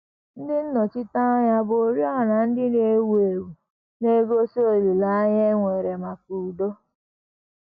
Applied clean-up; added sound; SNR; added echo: none; none; none; none.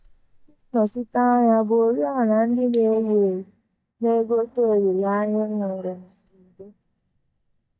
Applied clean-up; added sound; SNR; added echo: neural mask model DeepFilterNet 3.